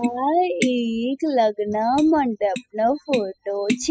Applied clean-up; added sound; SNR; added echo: classical method spectral subtraction.